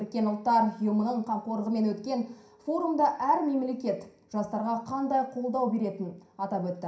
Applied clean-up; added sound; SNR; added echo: none; none; none; reverberation time 0.5 s.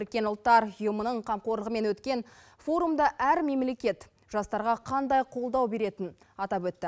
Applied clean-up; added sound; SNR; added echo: none; none; none; none.